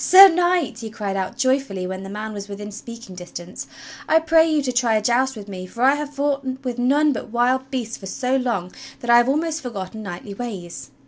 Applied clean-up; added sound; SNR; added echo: none; none; none; none.